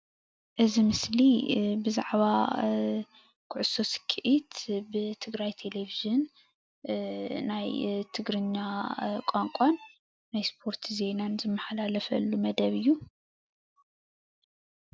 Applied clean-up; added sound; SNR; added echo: none; none; none; none.